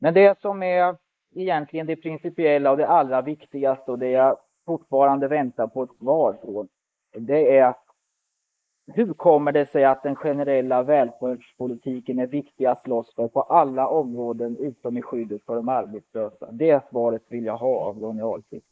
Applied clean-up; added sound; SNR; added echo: neural mask model Resemble Enhance denoiser.